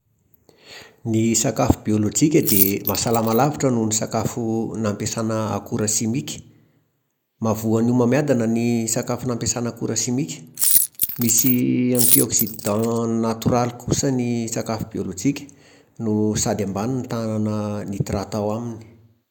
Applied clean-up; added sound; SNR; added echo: neural mask model Resemble Enhance denoiser.